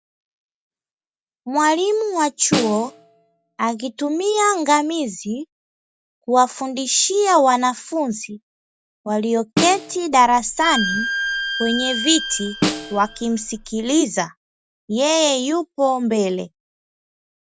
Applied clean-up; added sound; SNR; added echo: none; Bowed string instrument + Snare drum; 6 dB; none.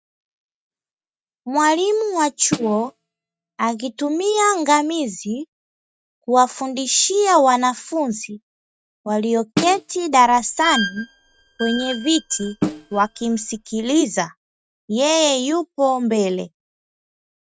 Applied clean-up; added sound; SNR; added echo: neural mask model RNNoise.